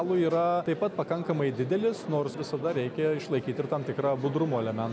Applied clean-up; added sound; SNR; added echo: none; none; none; none.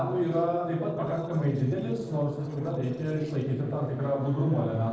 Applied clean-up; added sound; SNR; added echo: neural separator model SepFormer DNS4.